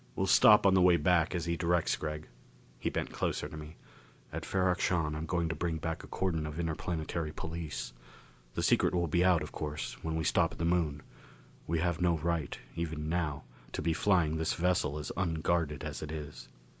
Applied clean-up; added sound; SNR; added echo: none; none; none; none.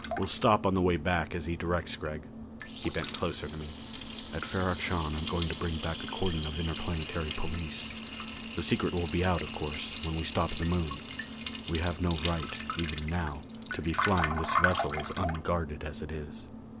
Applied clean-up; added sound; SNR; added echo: none; Liquid; 3 dB; none.